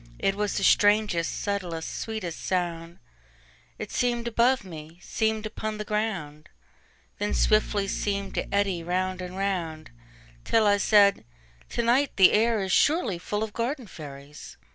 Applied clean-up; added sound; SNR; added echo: none; Bowed string instrument; 14 dB; none.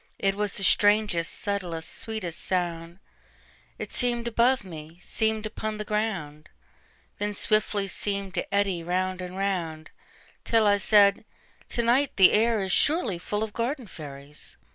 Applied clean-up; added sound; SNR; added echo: neural mask model Resemble Enhance denoiser.